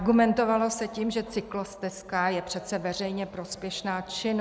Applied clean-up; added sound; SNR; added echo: none; none; none; none.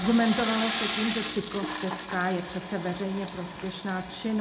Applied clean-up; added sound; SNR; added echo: none; Toilet flush / Water; 4 dB; reverberation time 0.3 s.